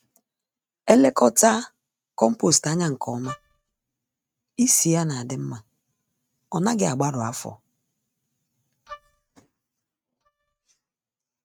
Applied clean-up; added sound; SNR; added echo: neural mask model RNNoise.